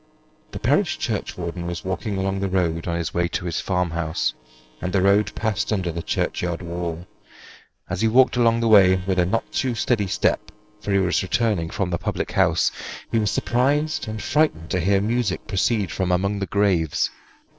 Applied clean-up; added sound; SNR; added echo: neural separator model SepFormer DNS4.